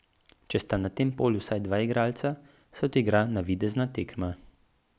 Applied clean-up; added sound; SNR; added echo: none; none; none; none.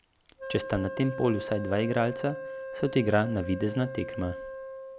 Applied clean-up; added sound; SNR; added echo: none; Wind instrument, woodwind instrument; 9 dB; none.